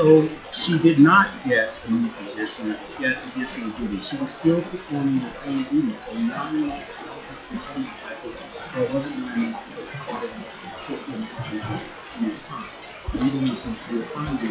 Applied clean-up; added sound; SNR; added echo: classical method log-MMSE.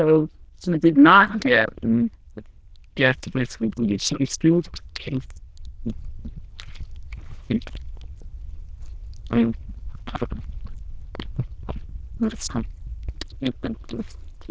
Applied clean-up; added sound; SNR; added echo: neural diffusion model UNIVERSE++.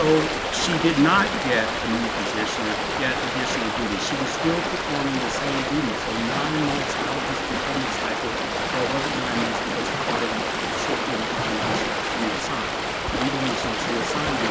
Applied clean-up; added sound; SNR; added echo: none; Stream; -2 dB; none.